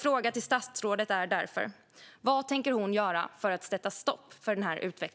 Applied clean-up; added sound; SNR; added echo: none; none; none; none.